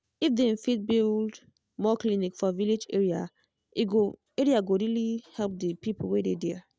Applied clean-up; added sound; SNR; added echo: none; none; none; none.